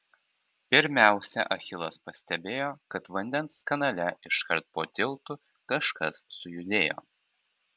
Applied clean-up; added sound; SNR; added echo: none; none; none; none.